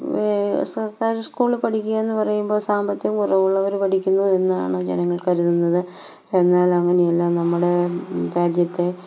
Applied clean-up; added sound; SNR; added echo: none; none; none; none.